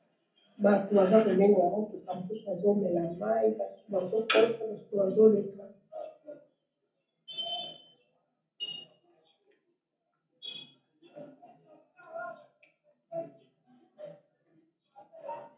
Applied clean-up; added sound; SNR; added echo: none; none; none; reverberation time 0.4 s.